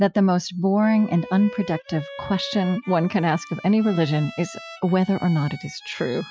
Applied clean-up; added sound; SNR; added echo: classical method Wiener filter.